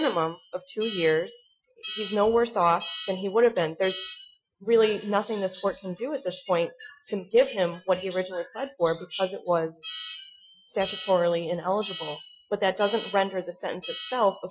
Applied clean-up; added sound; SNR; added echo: classical method Wiener filter.